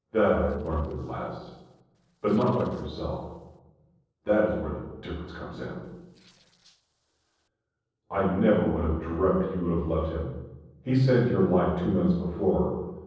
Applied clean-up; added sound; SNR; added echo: neural separator model SepFormer DNS4.